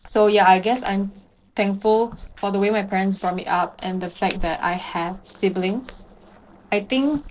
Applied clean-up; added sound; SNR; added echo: neural separator model SepFormer DNS4.